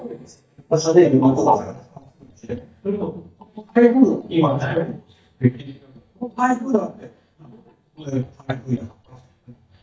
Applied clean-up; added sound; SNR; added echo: neural mask model DeepFilterNet 3.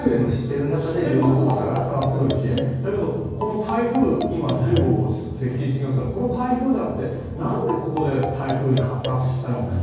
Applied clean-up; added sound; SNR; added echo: none; Marimba, xylophone; 11 dB; reverberation time 1.3 s.